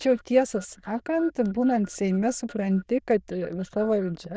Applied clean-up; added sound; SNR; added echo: neural diffusion model UNIVERSE++.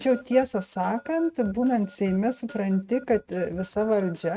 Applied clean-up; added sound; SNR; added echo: neural mask model RNNoise.